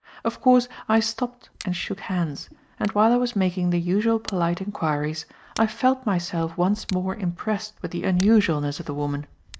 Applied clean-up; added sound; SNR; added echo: neural mask model DeepFilterNet 3.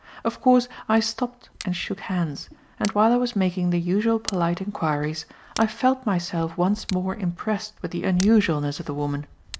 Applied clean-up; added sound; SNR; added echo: none; Tick; 19 dB; none.